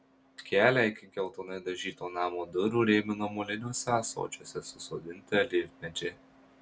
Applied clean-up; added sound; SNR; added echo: none; none; none; none.